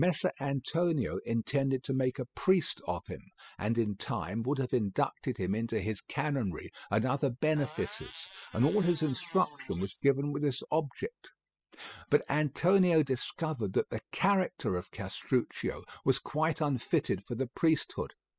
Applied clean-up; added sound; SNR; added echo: classical method spectral subtraction.